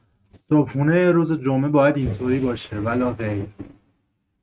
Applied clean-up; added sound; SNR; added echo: neural mask model RNNoise.